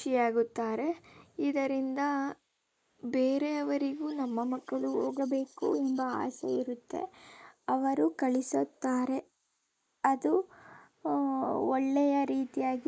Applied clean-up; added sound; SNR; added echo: neural mask model Resemble Enhance denoiser.